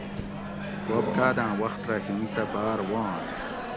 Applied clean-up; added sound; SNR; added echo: none; Wood + Microwave oven; 3 dB; none.